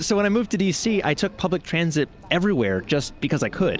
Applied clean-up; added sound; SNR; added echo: none; none; none; none.